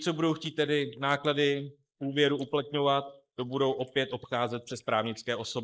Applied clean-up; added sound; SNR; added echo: neural mask model Resemble Enhance denoiser.